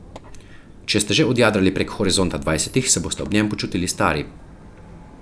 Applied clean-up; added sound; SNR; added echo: none; Squeak; 19 dB; none.